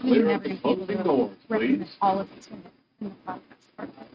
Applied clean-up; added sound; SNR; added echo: neural mask model RNNoise.